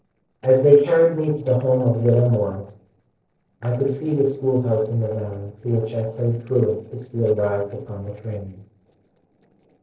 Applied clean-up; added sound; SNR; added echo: neural separator model SepFormer DNS4.